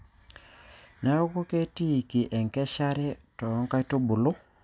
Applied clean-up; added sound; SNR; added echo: none; none; none; none.